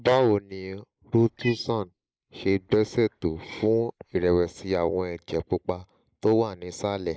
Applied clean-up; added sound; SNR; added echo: neural mask model Resemble Enhance denoiser.